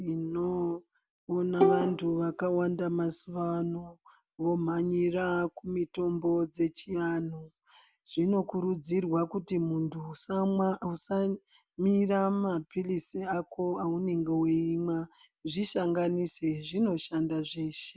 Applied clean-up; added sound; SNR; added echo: none; Bowed string instrument; 0 dB; none.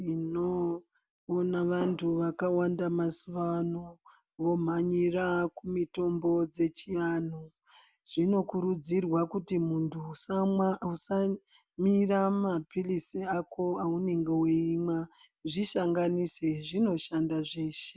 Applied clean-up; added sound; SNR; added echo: none; none; none; none.